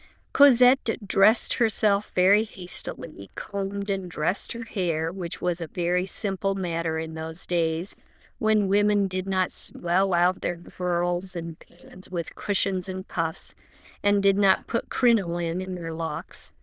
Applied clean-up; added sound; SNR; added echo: neural diffusion model UNIVERSE++.